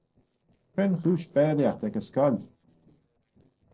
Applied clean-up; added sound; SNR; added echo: neural separator model SepFormer DNS4.